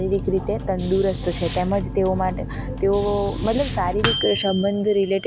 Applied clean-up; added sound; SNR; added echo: none; Microwave oven + Hiss; 4 dB; none.